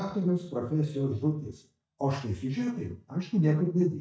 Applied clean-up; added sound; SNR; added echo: neural mask model DeepFilterNet 3.